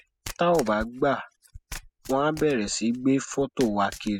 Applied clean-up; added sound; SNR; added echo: classical method spectral subtraction.